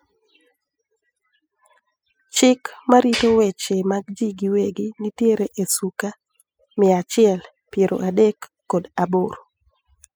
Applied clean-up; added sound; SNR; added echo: classical method spectral subtraction.